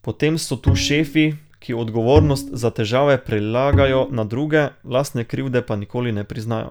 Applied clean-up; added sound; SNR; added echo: none; Bowed string instrument; 0 dB; none.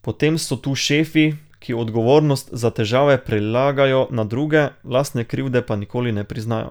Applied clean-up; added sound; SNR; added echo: none; none; none; none.